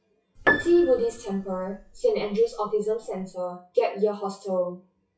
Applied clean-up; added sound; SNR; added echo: classical method WPE with log-MMSE.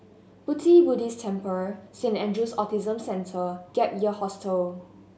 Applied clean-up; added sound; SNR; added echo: none; none; none; none.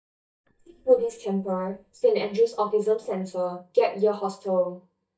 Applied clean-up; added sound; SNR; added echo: neural mask model DeepFilterNet 3.